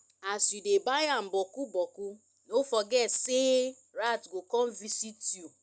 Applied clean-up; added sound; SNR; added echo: none; none; none; none.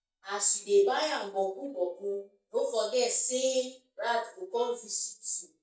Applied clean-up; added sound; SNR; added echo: neural mask model DeepFilterNet 3.